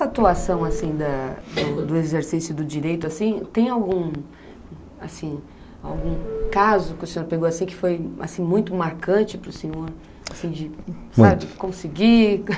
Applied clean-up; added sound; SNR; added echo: none; Subway, metro, underground / Doorbell; 6 dB; none.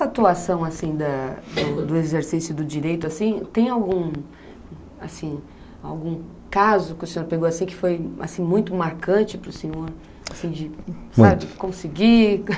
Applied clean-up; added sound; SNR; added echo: none; none; none; none.